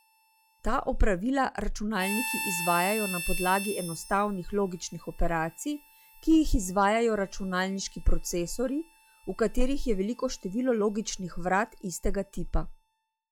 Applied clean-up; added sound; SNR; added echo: classical method log-MMSE.